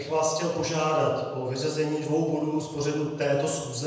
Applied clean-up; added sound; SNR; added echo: none; none; none; reverberation time 1.1 s.